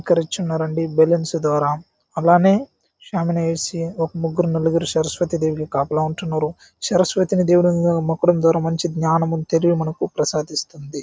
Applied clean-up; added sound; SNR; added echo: none; none; none; none.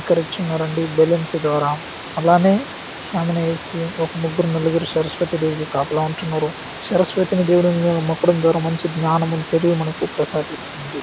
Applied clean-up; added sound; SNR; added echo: none; Water; 12 dB; none.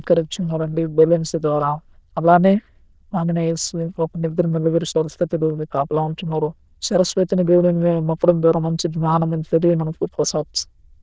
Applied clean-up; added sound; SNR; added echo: neural diffusion model UNIVERSE++.